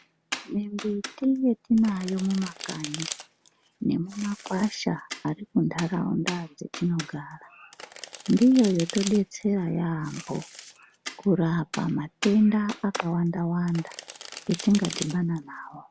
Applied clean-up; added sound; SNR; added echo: none; Domestic sounds, home sounds; 14 dB; none.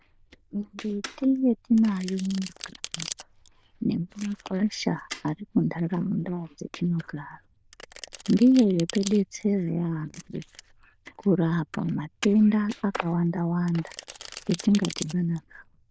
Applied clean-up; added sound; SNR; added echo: neural diffusion model UNIVERSE++.